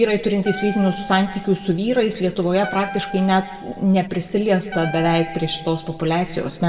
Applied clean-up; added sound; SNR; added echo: none; Wind instrument, woodwind instrument; 14 dB; reverberation time 1.5 s.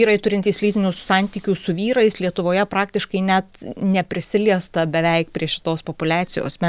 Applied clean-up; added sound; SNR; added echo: none; none; none; none.